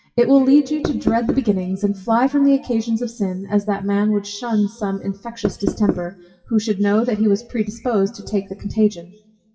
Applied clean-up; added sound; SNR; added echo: classical method WPE with log-MMSE.